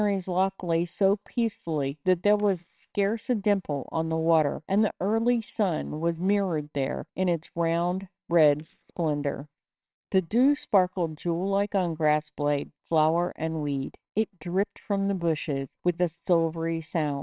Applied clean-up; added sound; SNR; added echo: neural separator model SepFormer WHAMR!.